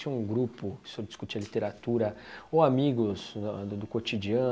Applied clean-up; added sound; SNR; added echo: none; none; none; none.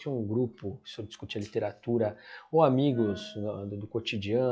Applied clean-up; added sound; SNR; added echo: classical method log-MMSE.